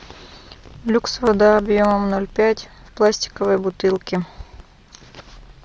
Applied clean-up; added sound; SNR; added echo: none; none; none; none.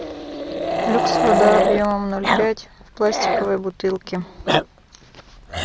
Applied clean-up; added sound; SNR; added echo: none; Growling; -1 dB; none.